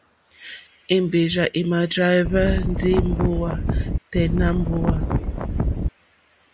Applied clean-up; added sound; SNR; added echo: none; Wind; -1 dB; none.